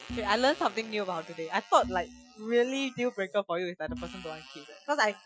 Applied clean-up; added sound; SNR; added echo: classical method Wiener filter.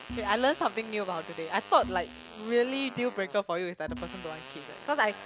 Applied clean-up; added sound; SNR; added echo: none; Fart + Bowed string instrument; 13 dB; none.